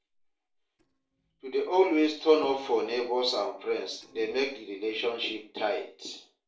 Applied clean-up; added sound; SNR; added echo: neural separator model SepFormer DNS4.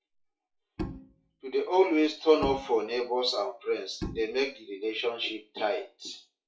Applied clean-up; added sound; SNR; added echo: classical method WPE with log-MMSE.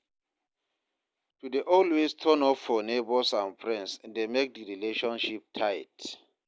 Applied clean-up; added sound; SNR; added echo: none; none; none; none.